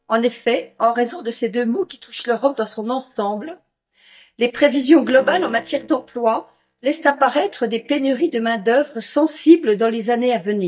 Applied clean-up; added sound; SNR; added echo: neural mask model DeepFilterNet 3.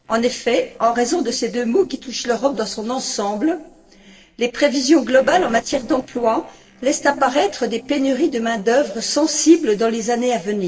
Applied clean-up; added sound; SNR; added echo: neural separator model SepFormer DNS4.